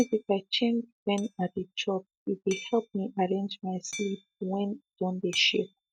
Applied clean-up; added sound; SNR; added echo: neural mask model RNNoise.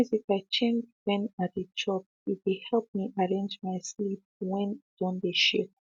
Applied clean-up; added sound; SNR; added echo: none; none; none; none.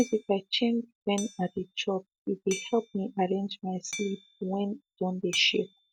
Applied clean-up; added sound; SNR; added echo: none; Hammer; 15 dB; none.